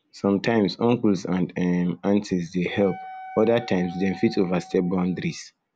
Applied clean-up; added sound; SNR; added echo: none; Wind instrument, woodwind instrument; 17 dB; none.